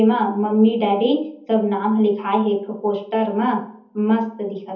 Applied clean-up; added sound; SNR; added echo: none; none; none; reverberation time 0.7 s.